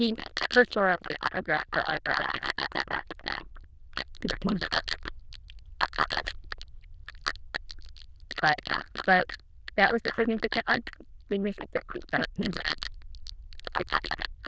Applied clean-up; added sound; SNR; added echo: neural diffusion model UNIVERSE++.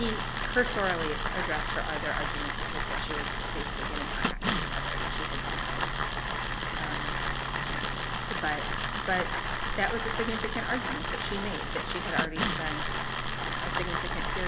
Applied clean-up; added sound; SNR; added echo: none; Tools; -2 dB; none.